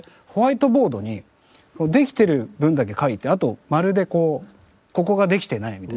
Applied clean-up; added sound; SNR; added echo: none; none; none; none.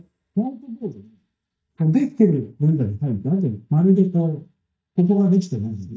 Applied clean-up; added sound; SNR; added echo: neural mask model DeepFilterNet 3.